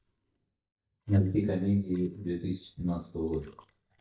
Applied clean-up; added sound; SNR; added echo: neural mask model DeepFilterNet 3.